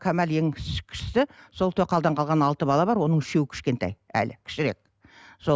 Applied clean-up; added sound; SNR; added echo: none; none; none; none.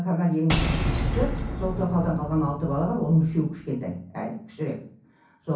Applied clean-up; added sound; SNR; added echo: none; Shatter / Boom; 3 dB; reverberation time 0.6 s.